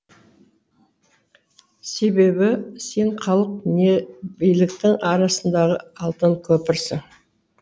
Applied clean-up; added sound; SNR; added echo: none; none; none; none.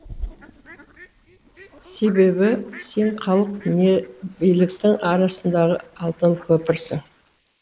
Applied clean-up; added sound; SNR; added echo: neural mask model Resemble Enhance denoiser.